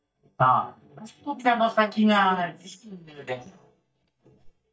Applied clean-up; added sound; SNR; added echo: neural mask model DeepFilterNet 3.